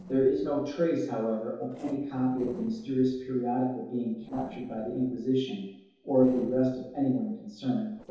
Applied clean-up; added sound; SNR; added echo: neural separator model SepFormer DNS4.